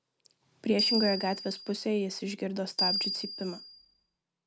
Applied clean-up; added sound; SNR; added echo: none; Bell; 1 dB; none.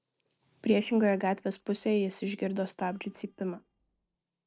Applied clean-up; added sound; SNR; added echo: neural separator model SepFormer DNS4.